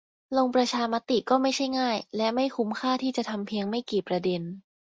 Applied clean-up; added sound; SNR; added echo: none; none; none; none.